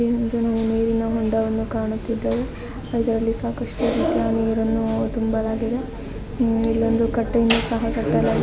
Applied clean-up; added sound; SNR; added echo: none; none; none; none.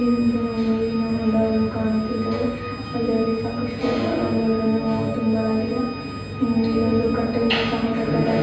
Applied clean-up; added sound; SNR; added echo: none; Organ; 16 dB; reverberation time 0.9 s.